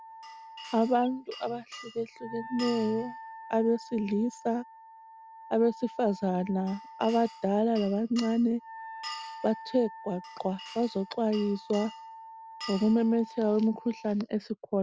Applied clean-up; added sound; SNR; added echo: none; Glass + Wind instrument, woodwind instrument; 16 dB; none.